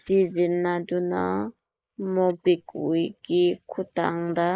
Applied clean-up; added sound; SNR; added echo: neural mask model Resemble Enhance denoiser.